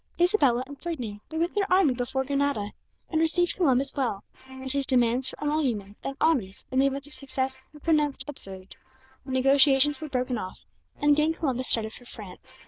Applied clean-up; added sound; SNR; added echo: neural diffusion model UNIVERSE++.